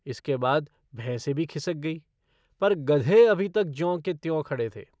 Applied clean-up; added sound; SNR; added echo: none; none; none; none.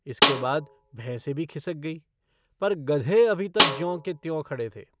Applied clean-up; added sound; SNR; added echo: none; Snare drum; -2 dB; none.